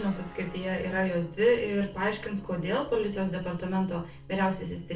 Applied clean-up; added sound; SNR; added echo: none; Guitar; 19 dB; reverberation time 0.3 s.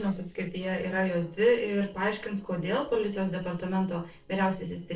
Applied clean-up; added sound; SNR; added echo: neural separator model SepFormer DNS4.